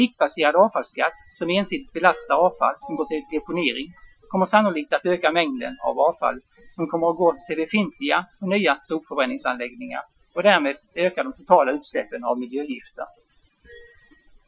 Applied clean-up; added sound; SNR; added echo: classical method Wiener filter.